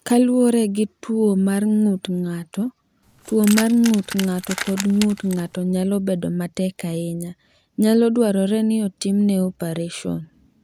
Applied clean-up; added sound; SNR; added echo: none; Keys jangling; 11 dB; none.